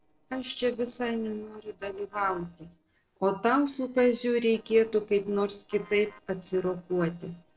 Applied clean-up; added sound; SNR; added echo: neural separator model SepFormer DNS4.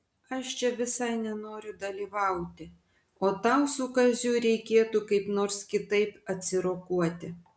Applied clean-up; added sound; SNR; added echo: none; none; none; none.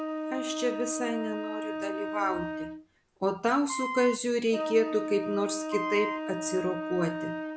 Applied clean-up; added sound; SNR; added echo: none; Wind instrument, woodwind instrument + Wind instrument, woodwind instrument; 4 dB; none.